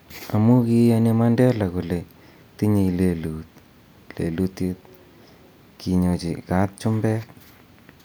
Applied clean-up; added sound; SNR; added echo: none; none; none; none.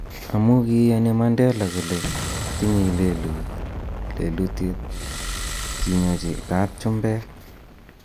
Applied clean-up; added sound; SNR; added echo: none; Explosion + Engine starting; 7 dB; none.